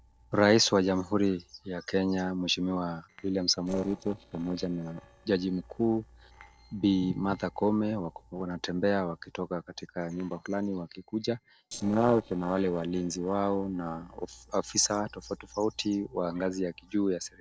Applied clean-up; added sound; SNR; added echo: neural separator model SepFormer DNS4.